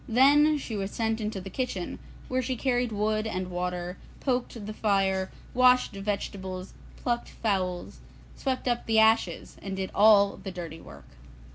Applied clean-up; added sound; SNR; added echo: none; none; none; none.